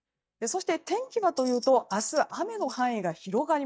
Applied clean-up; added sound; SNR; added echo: neural mask model DeepFilterNet 3.